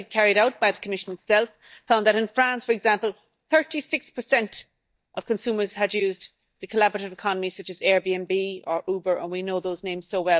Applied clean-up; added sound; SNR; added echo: neural mask model DeepFilterNet 3.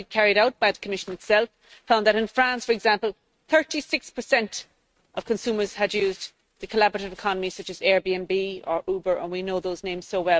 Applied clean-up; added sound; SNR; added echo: neural mask model RNNoise.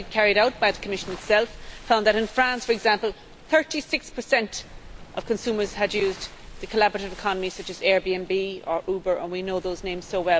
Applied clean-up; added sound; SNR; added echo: none; Waves, surf; 17 dB; none.